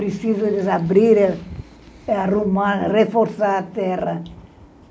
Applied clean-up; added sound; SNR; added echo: none; none; none; none.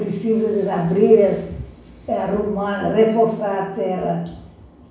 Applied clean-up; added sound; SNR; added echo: none; none; none; reverberation time 0.7 s.